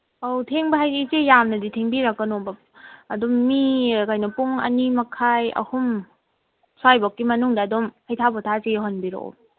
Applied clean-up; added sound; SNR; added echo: none; none; none; none.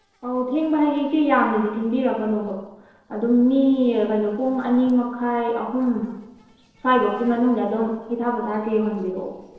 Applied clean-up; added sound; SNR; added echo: neural separator model SepFormer DNS4.